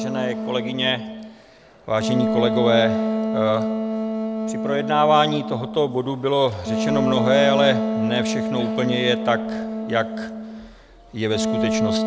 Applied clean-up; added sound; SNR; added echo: none; Wind instrument, woodwind instrument; 2 dB; none.